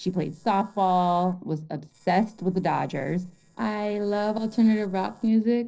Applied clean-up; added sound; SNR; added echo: neural separator model SepFormer DNS4.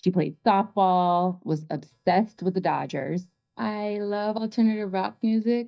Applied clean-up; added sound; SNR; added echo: neural mask model DeepFilterNet 3.